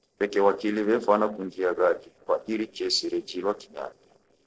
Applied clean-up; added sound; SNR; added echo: neural separator model SepFormer DNS4.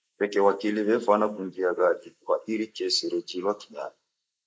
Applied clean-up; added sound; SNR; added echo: neural mask model Resemble Enhance denoiser.